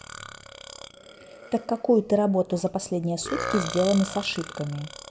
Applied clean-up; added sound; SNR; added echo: none; Burping, eructation; 11 dB; none.